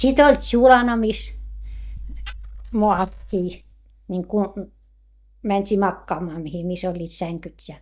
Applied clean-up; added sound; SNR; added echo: neural mask model DeepFilterNet 3.